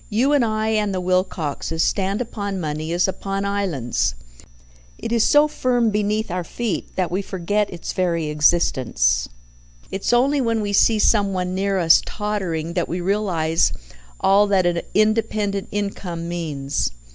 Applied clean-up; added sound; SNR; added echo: none; none; none; none.